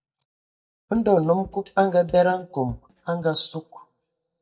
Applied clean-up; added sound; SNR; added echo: neural mask model DeepFilterNet 3.